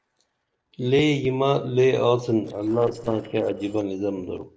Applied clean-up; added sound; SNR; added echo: neural separator model SepFormer DNS4.